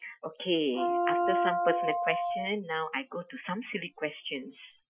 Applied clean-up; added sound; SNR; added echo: classical method Wiener filter.